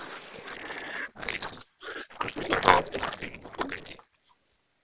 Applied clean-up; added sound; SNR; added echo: neural separator model SepFormer DNS4.